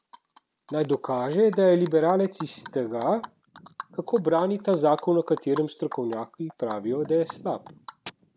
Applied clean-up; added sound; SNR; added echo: none; Animal; 19 dB; none.